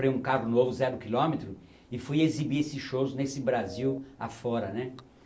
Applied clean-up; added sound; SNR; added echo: none; Telephone; 16 dB; none.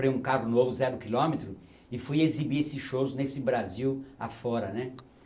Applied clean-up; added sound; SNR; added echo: none; none; none; none.